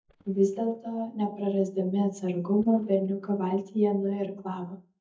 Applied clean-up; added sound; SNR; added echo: neural mask model DeepFilterNet 3.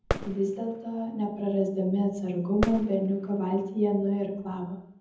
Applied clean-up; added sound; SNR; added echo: none; Fireworks; 10 dB; reverberation time 0.8 s.